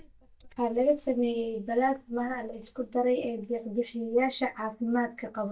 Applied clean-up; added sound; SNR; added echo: neural mask model DeepFilterNet 3.